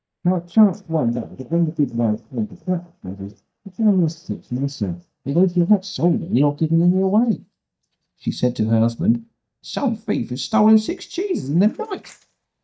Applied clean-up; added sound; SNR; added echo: neural mask model DeepFilterNet 3.